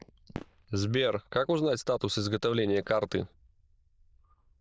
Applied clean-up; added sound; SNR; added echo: neural diffusion model UNIVERSE++.